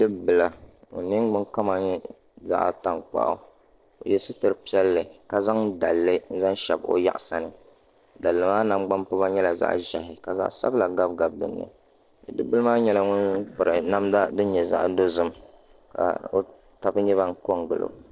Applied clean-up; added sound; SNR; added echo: neural separator model SepFormer DNS4.